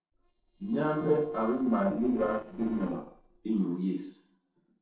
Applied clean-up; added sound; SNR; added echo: neural separator model SepFormer DNS4.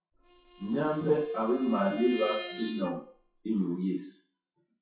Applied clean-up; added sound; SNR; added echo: classical method WPE with log-MMSE.